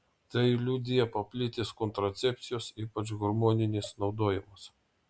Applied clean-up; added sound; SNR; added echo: none; none; none; none.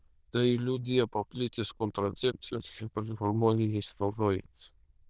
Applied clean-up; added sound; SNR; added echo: neural diffusion model UNIVERSE++.